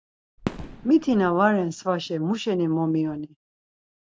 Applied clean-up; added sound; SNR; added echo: none; Fireworks; 15 dB; none.